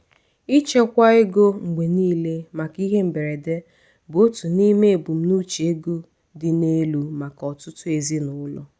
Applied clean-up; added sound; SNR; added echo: none; none; none; none.